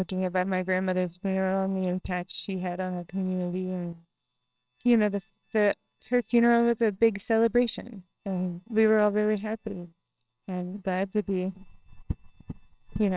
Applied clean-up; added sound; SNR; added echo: neural separator model SepFormer WHAMR!.